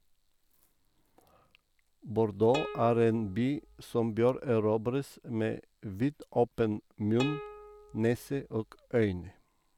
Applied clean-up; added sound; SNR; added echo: none; Plucked string instrument; 13 dB; none.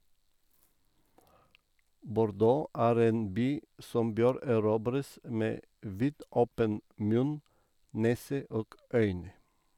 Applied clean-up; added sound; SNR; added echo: none; none; none; none.